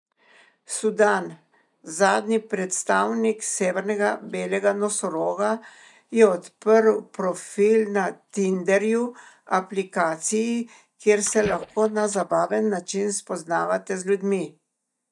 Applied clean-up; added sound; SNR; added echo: neural mask model DeepFilterNet 3.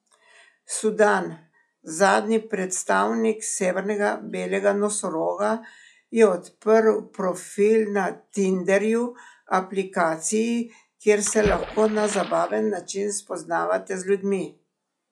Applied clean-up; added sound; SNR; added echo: classical method log-MMSE.